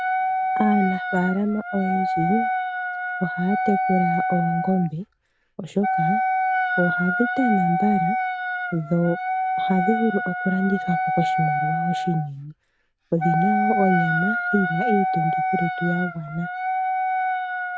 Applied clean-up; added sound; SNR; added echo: none; Wind instrument, woodwind instrument; 0 dB; none.